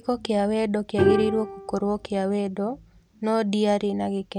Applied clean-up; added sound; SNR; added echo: none; Bowed string instrument; 4 dB; none.